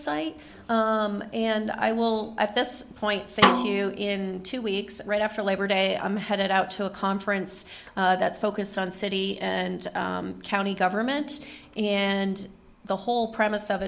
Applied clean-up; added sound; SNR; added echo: none; Snare drum; 0 dB; none.